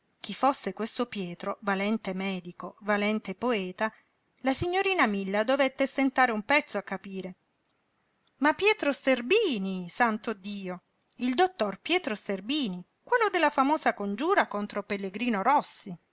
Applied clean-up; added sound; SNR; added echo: none; none; none; none.